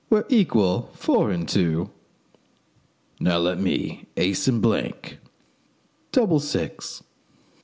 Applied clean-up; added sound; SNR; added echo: none; none; none; none.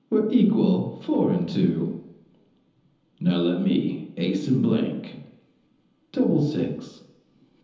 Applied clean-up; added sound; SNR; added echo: none; none; none; reverberation time 0.9 s.